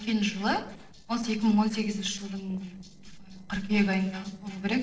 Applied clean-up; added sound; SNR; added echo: neural separator model SepFormer DNS4.